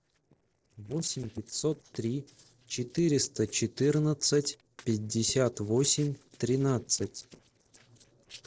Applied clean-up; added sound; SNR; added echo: neural separator model SepFormer DNS4.